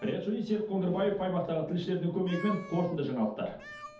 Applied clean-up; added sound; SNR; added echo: none; Meow; 17 dB; reverberation time 0.6 s.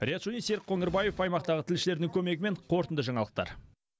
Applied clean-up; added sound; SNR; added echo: none; none; none; none.